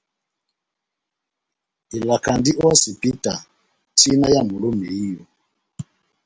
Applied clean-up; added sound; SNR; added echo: none; none; none; none.